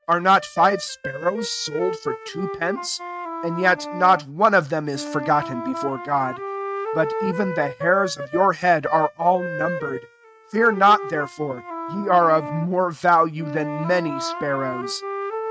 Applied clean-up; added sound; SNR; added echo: neural mask model RNNoise.